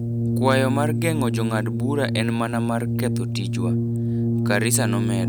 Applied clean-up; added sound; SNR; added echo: none; Brass instrument; -3 dB; none.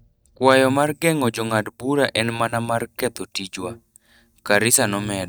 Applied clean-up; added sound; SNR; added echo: neural mask model DeepFilterNet 3.